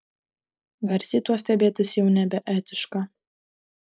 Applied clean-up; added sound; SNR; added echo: neural mask model Resemble Enhance denoiser.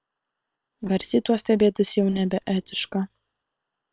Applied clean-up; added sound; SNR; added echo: neural separator model SepFormer WHAM!.